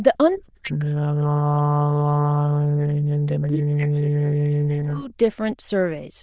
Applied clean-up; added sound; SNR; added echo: neural diffusion model UNIVERSE++.